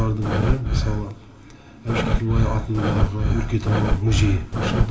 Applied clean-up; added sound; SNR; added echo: none; Breathing; -1 dB; reverberation time 0.4 s.